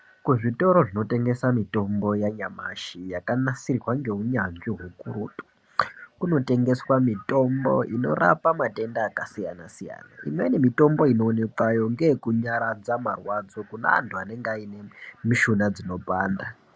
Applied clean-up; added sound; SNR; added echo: none; none; none; none.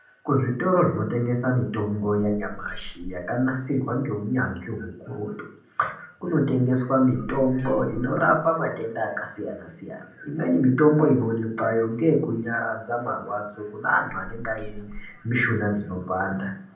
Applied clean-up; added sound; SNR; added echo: none; Meow; 14 dB; reverberation time 0.6 s.